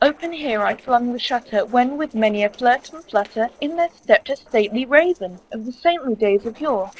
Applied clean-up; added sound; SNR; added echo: neural separator model SepFormer DNS4.